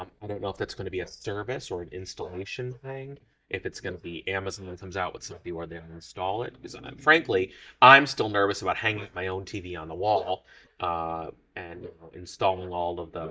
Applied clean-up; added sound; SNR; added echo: neural mask model DeepFilterNet 3.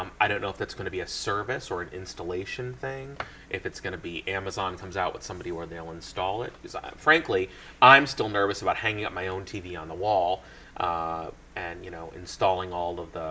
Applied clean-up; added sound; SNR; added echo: none; none; none; none.